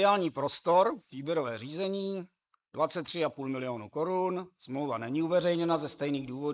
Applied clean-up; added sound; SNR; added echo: neural mask model Resemble Enhance denoiser.